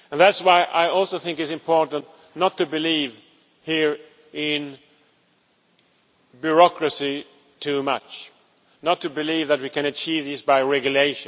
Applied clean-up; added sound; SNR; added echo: none; none; none; none.